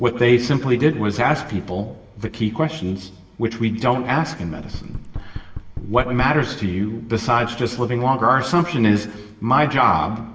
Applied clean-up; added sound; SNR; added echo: none; Knock; 11 dB; reverberation time 0.8 s.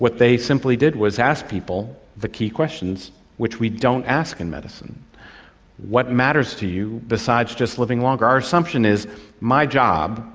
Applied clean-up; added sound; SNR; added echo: none; none; none; none.